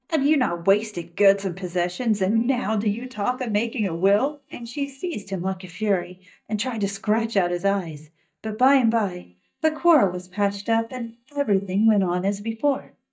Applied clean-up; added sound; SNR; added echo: neural mask model DeepFilterNet 3.